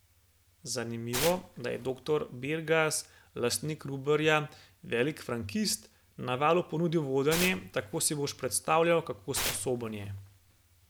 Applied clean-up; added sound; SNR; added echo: none; Tearing; 8 dB; none.